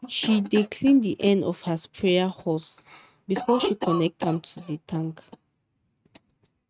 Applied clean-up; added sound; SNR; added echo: neural mask model RNNoise.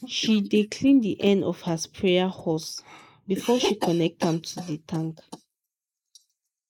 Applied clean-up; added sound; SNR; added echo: neural mask model Resemble Enhance denoiser.